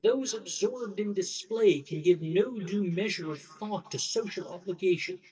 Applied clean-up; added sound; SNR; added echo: neural mask model DeepFilterNet 3.